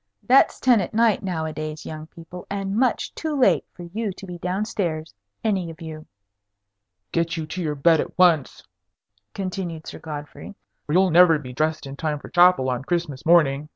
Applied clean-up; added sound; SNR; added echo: none; none; none; none.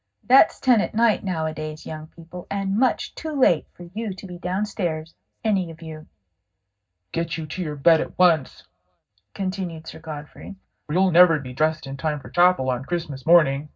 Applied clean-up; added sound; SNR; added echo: none; none; none; reverberation time 0.4 s.